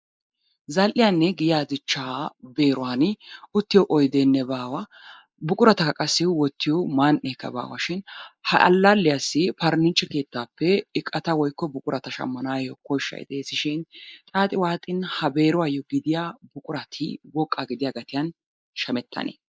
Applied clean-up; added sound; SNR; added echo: neural mask model Resemble Enhance denoiser.